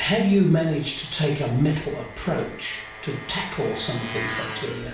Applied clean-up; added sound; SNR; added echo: none; Engine; 12 dB; reverberation time 0.5 s.